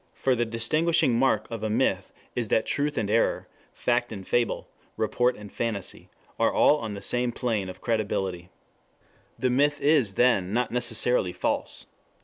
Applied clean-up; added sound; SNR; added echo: none; none; none; none.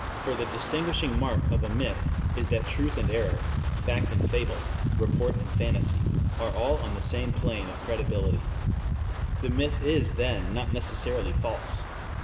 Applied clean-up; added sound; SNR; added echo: none; Wind; -5 dB; reverberation time 2.6 s.